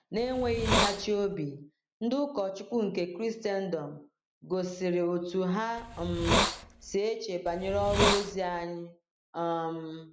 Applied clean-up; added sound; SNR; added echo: none; Hiss; -2 dB; none.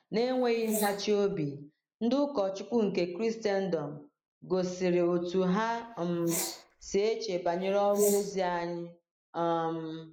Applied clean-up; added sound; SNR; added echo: neural mask model Resemble Enhance denoiser.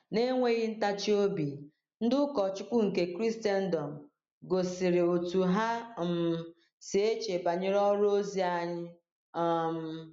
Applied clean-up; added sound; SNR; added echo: none; none; none; none.